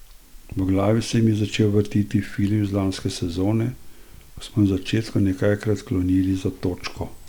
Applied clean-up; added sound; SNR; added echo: none; none; none; none.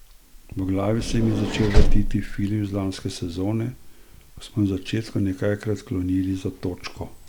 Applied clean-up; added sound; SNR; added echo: none; Vehicle; -4 dB; none.